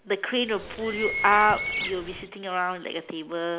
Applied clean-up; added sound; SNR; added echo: none; Bird; 5 dB; none.